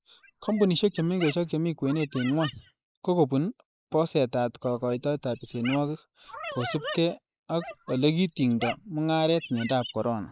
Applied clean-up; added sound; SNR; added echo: neural mask model Resemble Enhance denoiser.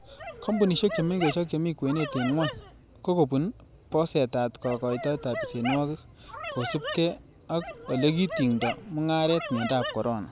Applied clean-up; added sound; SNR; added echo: none; Dog; 9 dB; none.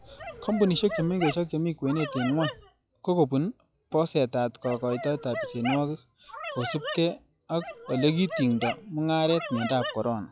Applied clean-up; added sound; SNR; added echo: classical method log-MMSE.